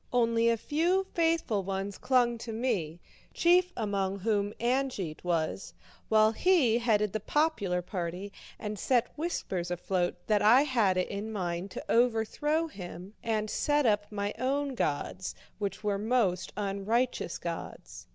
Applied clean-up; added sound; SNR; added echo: none; none; none; none.